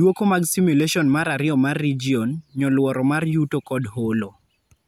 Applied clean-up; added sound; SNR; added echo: none; none; none; none.